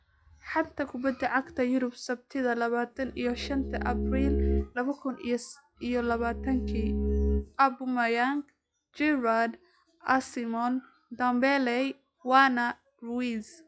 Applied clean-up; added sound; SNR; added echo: classical method log-MMSE.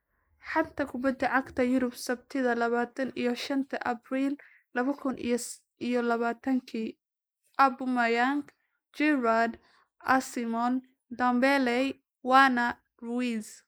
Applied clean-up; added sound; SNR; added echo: neural mask model Resemble Enhance denoiser.